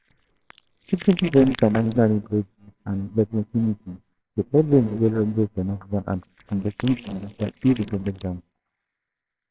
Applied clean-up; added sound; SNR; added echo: neural separator model SepFormer WHAMR!.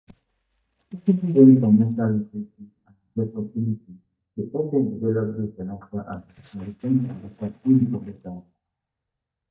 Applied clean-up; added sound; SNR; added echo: neural mask model DeepFilterNet 3.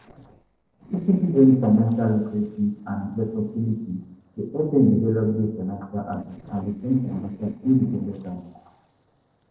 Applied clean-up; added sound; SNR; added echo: neural separator model SepFormer DNS4.